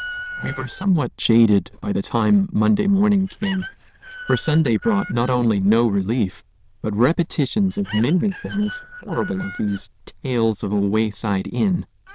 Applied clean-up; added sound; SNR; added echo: neural diffusion model UNIVERSE++.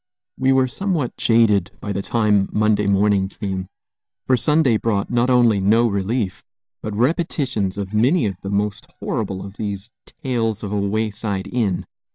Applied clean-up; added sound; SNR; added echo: neural mask model DeepFilterNet 3.